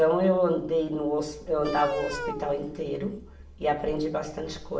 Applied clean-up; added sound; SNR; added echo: none; Wind instrument, woodwind instrument; 8 dB; reverberation time 0.6 s.